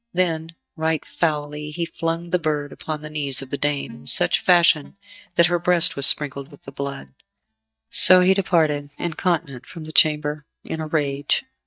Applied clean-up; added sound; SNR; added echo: neural mask model DeepFilterNet 3.